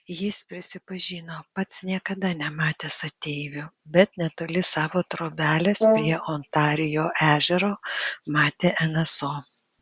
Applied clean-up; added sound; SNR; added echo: none; Brass instrument; 1 dB; none.